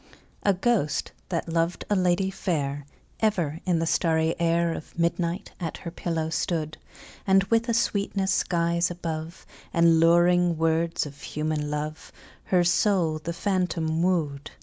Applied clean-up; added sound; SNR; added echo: none; none; none; none.